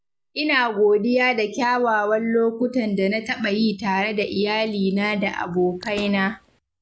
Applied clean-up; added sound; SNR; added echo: none; Fart; 20 dB; none.